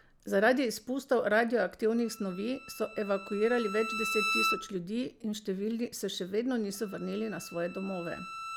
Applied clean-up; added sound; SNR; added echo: none; Bowed string instrument; 8 dB; none.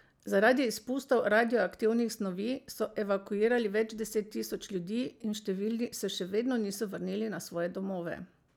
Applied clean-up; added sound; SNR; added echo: none; none; none; none.